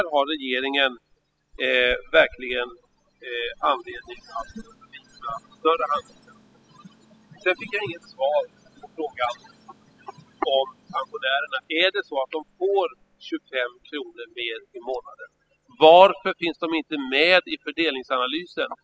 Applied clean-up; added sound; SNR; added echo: classical method spectral subtraction.